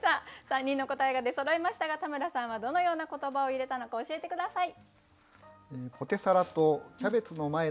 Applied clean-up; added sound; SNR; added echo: none; none; none; none.